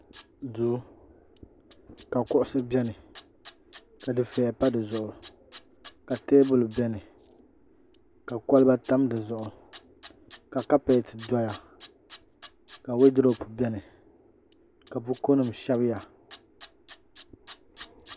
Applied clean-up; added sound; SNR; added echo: none; Tools; 17 dB; none.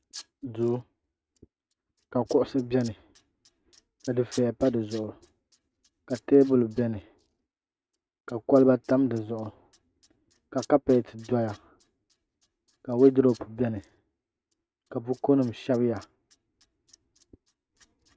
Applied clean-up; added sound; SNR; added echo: neural mask model RNNoise.